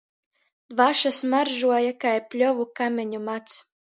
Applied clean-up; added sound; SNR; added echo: none; none; none; none.